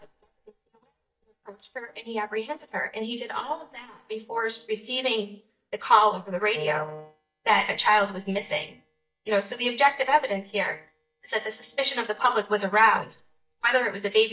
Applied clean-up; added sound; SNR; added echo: neural mask model DeepFilterNet 3.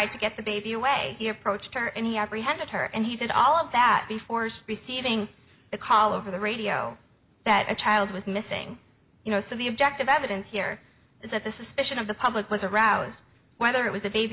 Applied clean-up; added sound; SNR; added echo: none; none; none; none.